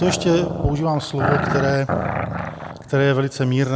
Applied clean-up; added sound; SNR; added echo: none; Growling; 5 dB; none.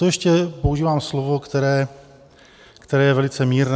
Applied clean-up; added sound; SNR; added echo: none; none; none; none.